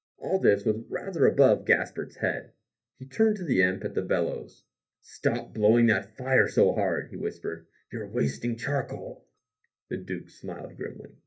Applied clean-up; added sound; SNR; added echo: neural mask model DeepFilterNet 3.